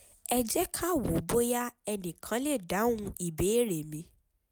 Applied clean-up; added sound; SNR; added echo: none; none; none; none.